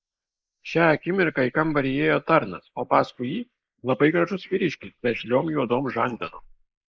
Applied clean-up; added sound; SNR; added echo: neural mask model Resemble Enhance denoiser.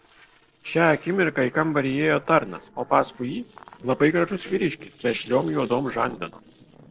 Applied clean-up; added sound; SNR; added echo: neural separator model SepFormer DNS4.